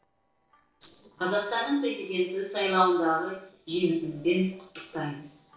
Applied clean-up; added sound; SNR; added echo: neural separator model SepFormer DNS4.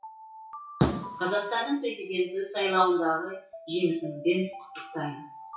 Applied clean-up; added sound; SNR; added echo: classical method WPE with log-MMSE.